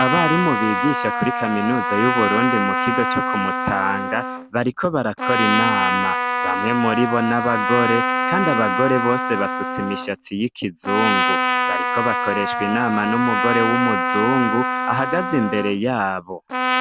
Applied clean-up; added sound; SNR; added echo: none; Trumpet; 0 dB; none.